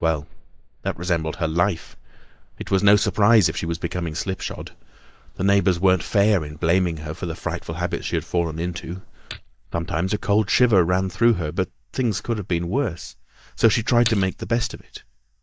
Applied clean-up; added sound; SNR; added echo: neural mask model DeepFilterNet 3.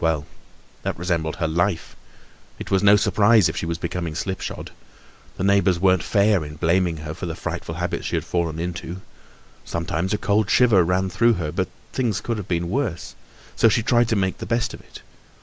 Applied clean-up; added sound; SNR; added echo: none; none; none; none.